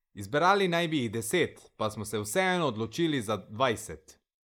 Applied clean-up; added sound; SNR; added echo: neural mask model Resemble Enhance denoiser.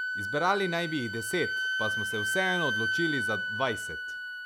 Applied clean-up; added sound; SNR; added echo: none; Wind instrument, woodwind instrument; 0 dB; none.